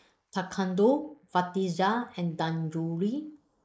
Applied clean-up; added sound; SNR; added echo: neural mask model Resemble Enhance denoiser.